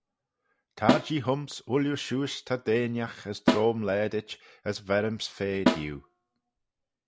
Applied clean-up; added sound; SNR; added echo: none; Snare drum; 1 dB; none.